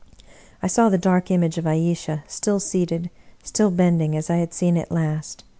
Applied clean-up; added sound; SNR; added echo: none; none; none; none.